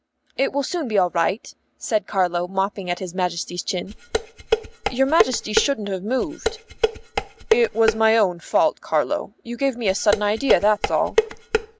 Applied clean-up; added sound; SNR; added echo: none; Dishes, pots, and pans; 2 dB; none.